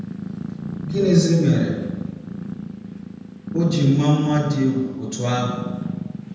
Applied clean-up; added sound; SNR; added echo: none; Purr; 9 dB; reverberation time 1.1 s.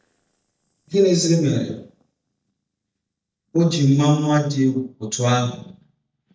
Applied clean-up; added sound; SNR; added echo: neural mask model DeepFilterNet 3.